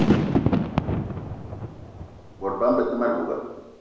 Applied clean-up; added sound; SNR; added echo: none; Fireworks; -2 dB; reverberation time 1.0 s.